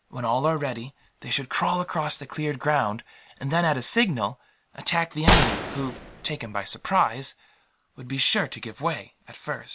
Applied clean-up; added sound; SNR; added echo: none; Gunshot, gunfire; -2 dB; none.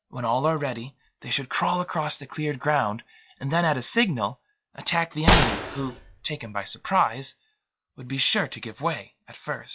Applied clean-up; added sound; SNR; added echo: classical method log-MMSE.